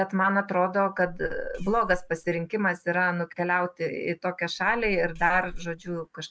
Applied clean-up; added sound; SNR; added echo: none; Meow; 11 dB; none.